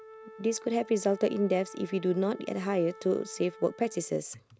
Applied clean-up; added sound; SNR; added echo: none; Wind instrument, woodwind instrument; 19 dB; none.